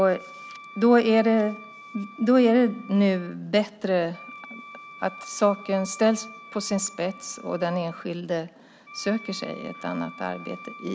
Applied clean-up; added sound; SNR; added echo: none; Wind instrument, woodwind instrument; 19 dB; none.